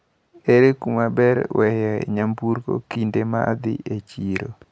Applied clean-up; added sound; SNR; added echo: none; none; none; none.